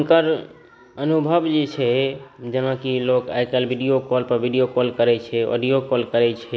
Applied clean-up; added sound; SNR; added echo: none; none; none; none.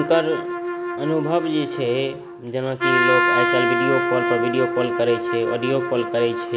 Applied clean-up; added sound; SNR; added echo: none; Trumpet; 0 dB; none.